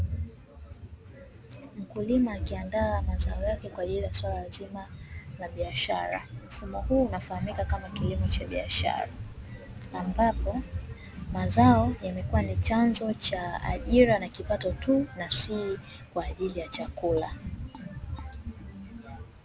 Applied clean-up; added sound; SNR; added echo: none; Drum kit; 16 dB; none.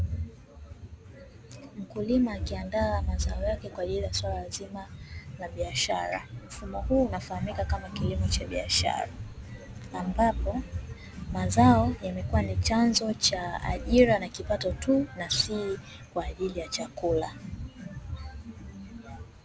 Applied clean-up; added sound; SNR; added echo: none; none; none; none.